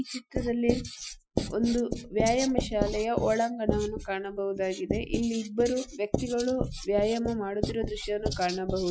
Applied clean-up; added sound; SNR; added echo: classical method Wiener filter.